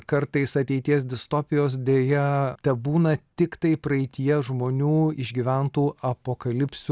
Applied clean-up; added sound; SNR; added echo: none; none; none; none.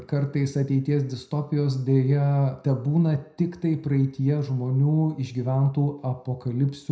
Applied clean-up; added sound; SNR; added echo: none; none; none; reverberation time 0.5 s.